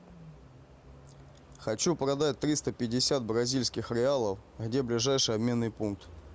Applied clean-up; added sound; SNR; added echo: none; none; none; none.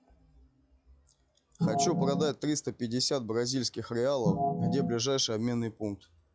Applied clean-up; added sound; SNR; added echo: classical method log-MMSE.